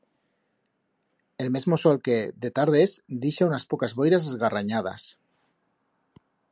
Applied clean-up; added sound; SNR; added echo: none; none; none; none.